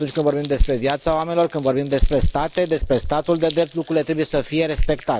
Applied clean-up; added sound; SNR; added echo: none; Crumpling, crinkling; 18 dB; none.